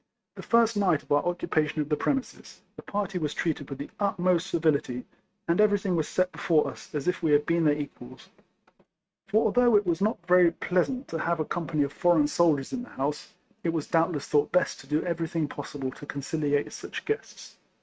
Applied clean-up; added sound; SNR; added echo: neural mask model RNNoise.